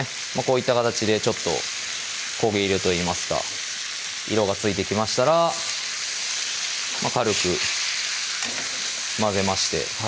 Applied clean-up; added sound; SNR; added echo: none; none; none; none.